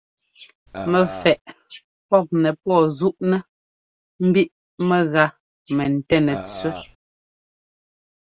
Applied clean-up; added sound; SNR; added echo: none; Burping, eructation; 11 dB; none.